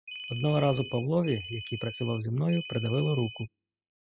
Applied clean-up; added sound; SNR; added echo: classical method spectral subtraction.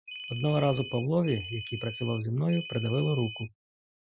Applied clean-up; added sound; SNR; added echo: classical method Wiener filter.